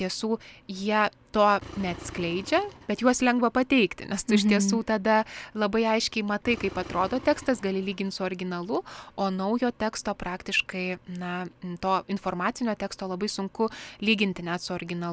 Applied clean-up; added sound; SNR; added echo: none; Engine; 17 dB; none.